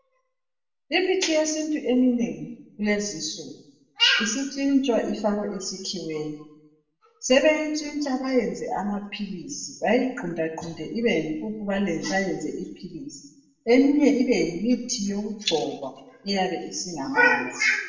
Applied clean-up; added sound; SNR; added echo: none; none; none; reverberation time 0.7 s.